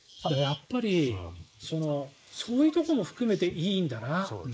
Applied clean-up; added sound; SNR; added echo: neural mask model Resemble Enhance denoiser.